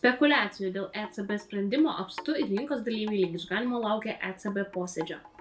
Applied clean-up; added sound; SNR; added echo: none; Wind chime; 19 dB; reverberation time 0.2 s.